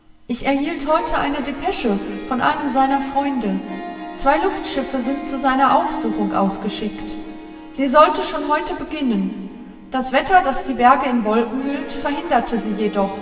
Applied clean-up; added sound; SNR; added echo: none; Harp; 14 dB; reverberation time 2.5 s.